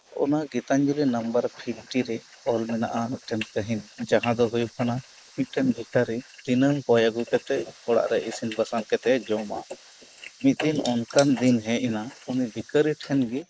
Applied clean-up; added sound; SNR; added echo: neural mask model Resemble Enhance denoiser.